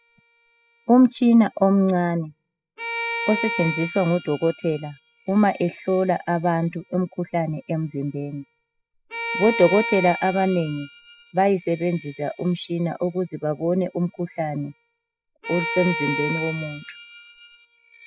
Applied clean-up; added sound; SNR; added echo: classical method spectral subtraction.